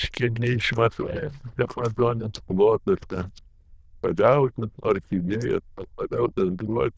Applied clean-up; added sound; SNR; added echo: neural diffusion model UNIVERSE++.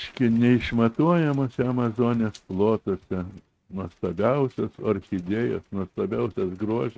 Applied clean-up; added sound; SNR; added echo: neural mask model RNNoise.